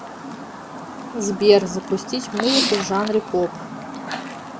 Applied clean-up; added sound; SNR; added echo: none; Chirp, tweet; 6 dB; none.